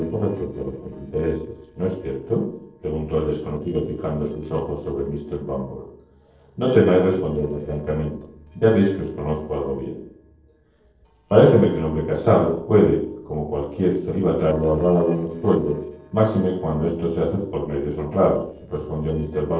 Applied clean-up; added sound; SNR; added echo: neural separator model SepFormer DNS4.